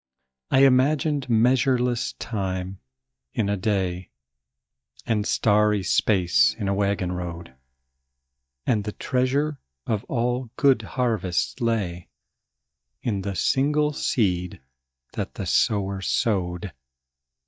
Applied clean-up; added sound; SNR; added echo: neural mask model DeepFilterNet 3.